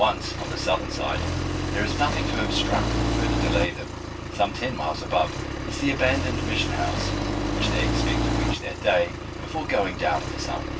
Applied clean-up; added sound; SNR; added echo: none; Accelerating, revving, vroom; -1 dB; reverberation time 0.1 s.